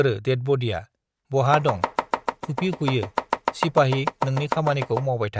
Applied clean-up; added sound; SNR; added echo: neural mask model RNNoise.